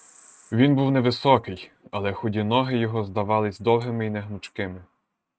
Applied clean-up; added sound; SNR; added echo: neural mask model RNNoise.